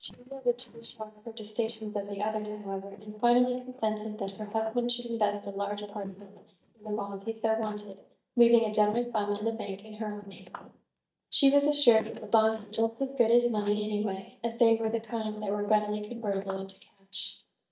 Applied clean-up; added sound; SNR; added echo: neural mask model DeepFilterNet 3.